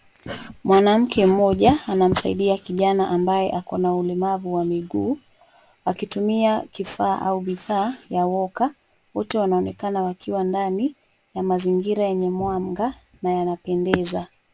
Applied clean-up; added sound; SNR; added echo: none; none; none; none.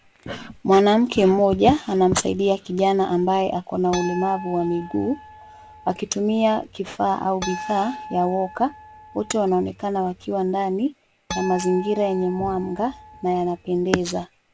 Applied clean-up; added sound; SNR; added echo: none; Harp; 14 dB; none.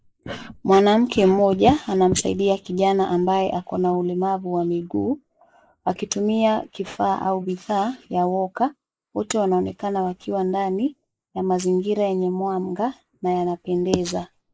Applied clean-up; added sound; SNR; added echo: neural mask model Resemble Enhance denoiser.